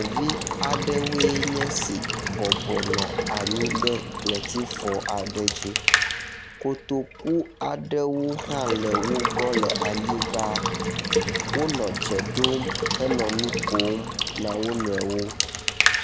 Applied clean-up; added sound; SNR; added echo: none; Water tap, faucet / Water / Liquid; -1 dB; none.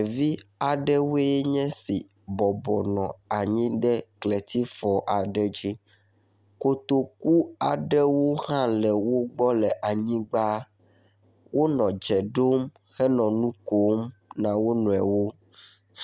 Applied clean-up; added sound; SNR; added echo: none; none; none; none.